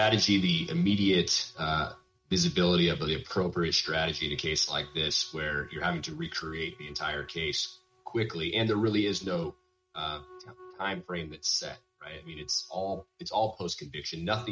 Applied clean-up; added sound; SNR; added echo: neural mask model RNNoise.